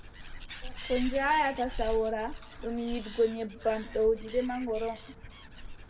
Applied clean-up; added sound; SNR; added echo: none; Animal; 9 dB; reverberation time 0.8 s.